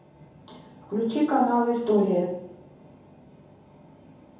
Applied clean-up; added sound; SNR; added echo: none; none; none; reverberation time 0.9 s.